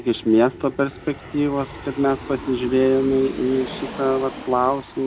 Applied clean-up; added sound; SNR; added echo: none; Aircraft; 14 dB; none.